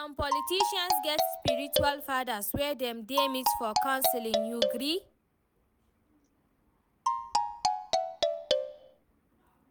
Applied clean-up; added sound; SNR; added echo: none; Marimba, xylophone; -4 dB; none.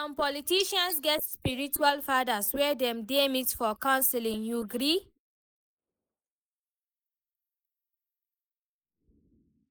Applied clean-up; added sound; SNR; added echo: neural mask model Resemble Enhance denoiser.